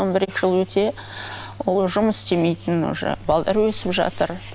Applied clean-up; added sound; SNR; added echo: none; Cricket; 18 dB; none.